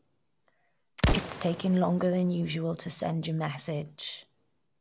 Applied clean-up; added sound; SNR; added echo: none; Explosion; 5 dB; none.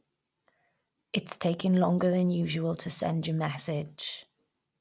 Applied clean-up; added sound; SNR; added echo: none; none; none; none.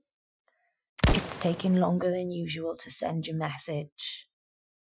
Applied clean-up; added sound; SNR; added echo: classical method Wiener filter.